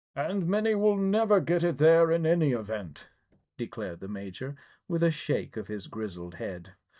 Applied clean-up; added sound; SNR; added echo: neural mask model DeepFilterNet 3.